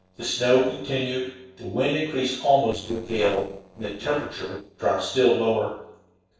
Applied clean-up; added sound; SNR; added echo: neural separator model SepFormer DNS4.